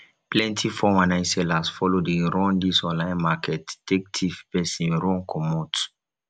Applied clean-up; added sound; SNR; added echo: none; none; none; none.